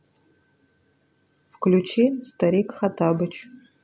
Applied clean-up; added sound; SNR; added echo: none; none; none; none.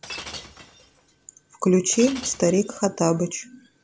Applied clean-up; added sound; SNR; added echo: none; Shatter; 17 dB; none.